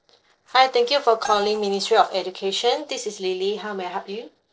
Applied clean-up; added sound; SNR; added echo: neural separator model SepFormer DNS4.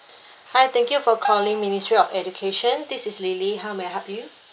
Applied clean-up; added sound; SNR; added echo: none; Bell; 8 dB; none.